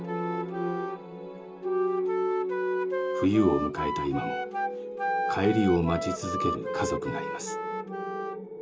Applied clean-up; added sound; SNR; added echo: none; Wind instrument, woodwind instrument; 4 dB; reverberation time 0.2 s.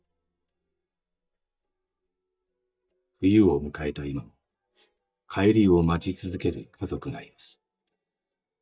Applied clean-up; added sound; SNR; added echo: neural mask model DeepFilterNet 3.